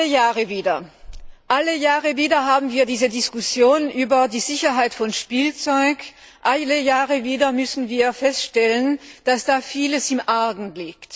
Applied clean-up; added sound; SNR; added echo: none; none; none; none.